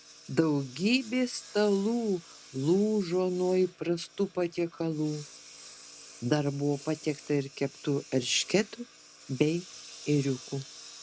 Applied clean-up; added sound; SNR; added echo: none; Engine; 20 dB; none.